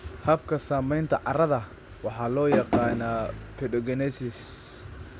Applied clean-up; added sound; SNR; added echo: none; Bicycle; 20 dB; none.